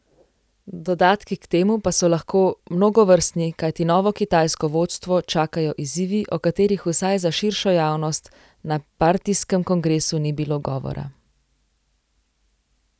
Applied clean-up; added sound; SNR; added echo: none; none; none; none.